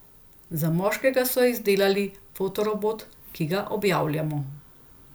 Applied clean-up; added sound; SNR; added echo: none; none; none; none.